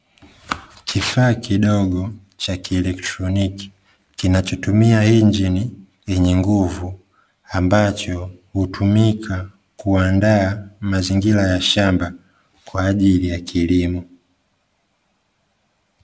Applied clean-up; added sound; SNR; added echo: none; none; none; none.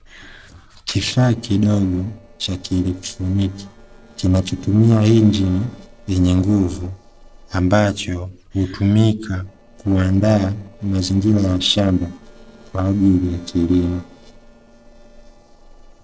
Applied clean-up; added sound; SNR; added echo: neural separator model SepFormer DNS4.